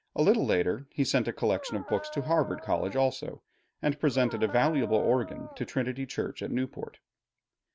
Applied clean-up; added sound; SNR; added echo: none; Dog; 13 dB; none.